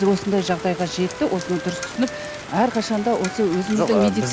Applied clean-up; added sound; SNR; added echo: none; Rain + Wind instrument, woodwind instrument; 11 dB; none.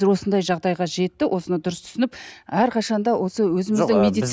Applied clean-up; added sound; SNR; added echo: none; none; none; none.